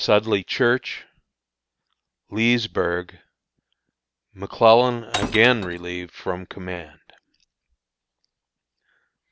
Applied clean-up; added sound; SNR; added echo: none; Glass; 7 dB; none.